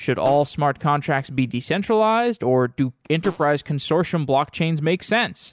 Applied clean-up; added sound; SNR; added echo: none; Fart; 18 dB; none.